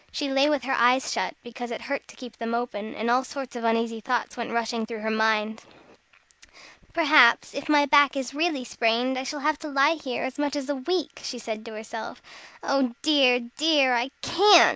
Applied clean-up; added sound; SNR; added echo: none; none; none; none.